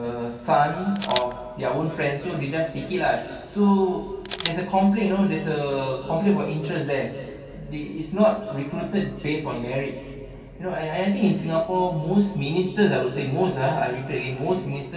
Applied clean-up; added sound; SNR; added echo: none; Camera; 9 dB; reverberation time 2.8 s.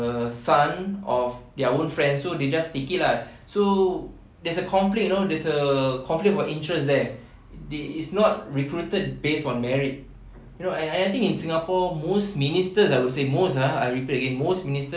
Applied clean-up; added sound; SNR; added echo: none; none; none; none.